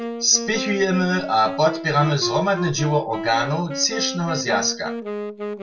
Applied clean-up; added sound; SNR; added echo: none; Wind instrument, woodwind instrument; 8 dB; reverberation time 0.1 s.